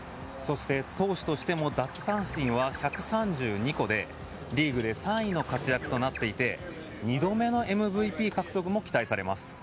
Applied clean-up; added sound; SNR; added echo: none; Bird; 16 dB; none.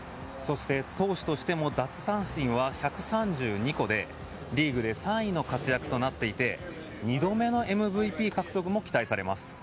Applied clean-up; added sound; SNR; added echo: none; none; none; none.